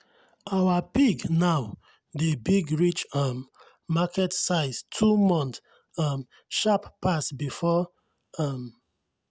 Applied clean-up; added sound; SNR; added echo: none; none; none; none.